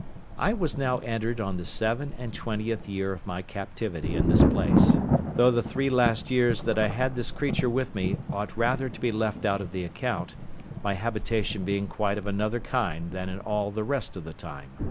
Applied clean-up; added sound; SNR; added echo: none; Thunder; 2 dB; none.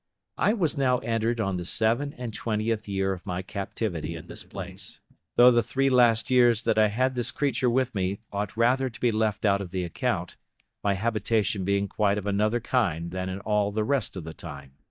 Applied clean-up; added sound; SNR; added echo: neural mask model DeepFilterNet 3.